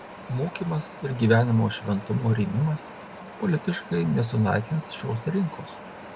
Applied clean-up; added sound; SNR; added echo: none; Wind; 15 dB; none.